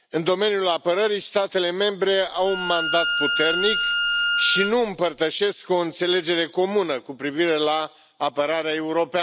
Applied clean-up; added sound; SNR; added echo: none; Bowed string instrument; 2 dB; none.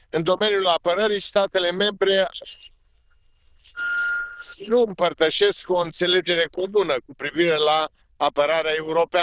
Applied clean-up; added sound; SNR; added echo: neural diffusion model UNIVERSE++.